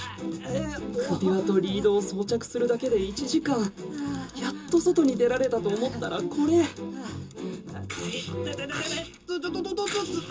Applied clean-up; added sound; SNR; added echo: none; none; none; reverberation time 0.2 s.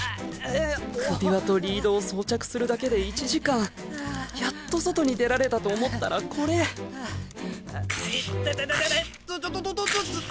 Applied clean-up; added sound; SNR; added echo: none; none; none; none.